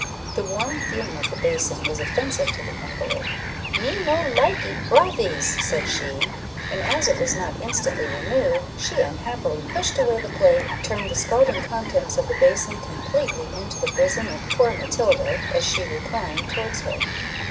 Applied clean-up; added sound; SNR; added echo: none; Bird vocalization, bird call, bird song; 5 dB; reverberation time 0.6 s.